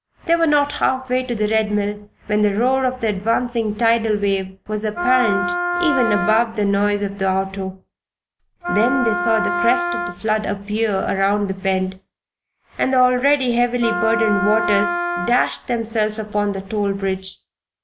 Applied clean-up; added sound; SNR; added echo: none; Wind instrument, woodwind instrument; 3 dB; none.